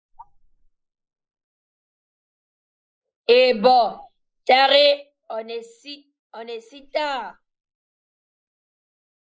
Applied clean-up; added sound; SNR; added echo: neural mask model Resemble Enhance denoiser.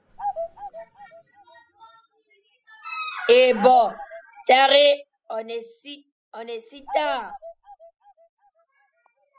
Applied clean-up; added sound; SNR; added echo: classical method spectral subtraction.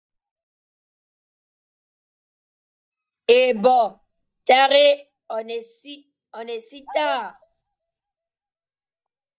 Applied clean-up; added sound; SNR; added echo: neural mask model DeepFilterNet 3.